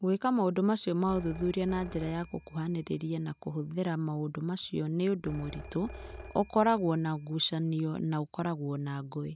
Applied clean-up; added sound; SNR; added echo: none; Telephone; 17 dB; none.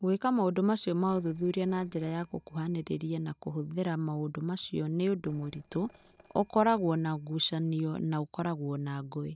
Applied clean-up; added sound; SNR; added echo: neural separator model SepFormer DNS4.